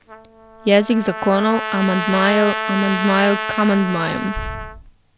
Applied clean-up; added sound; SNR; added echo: none; Trumpet; 7 dB; none.